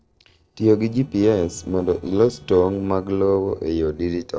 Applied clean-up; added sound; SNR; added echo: neural separator model SepFormer DNS4.